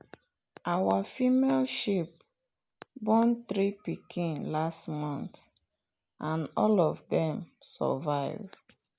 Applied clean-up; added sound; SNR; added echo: none; none; none; none.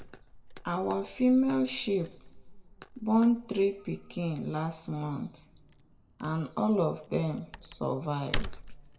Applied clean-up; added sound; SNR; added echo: none; Tearing / Wood; 11 dB; reverberation time 0.6 s.